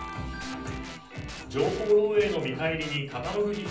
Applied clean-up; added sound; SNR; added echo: none; Guitar; 15 dB; reverberation time 0.6 s.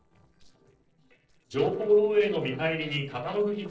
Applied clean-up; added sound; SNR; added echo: neural separator model SepFormer DNS4.